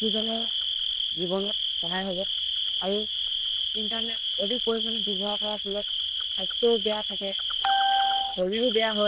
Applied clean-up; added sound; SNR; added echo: neural diffusion model UNIVERSE++.